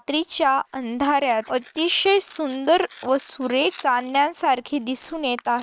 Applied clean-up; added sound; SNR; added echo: neural mask model Resemble Enhance denoiser.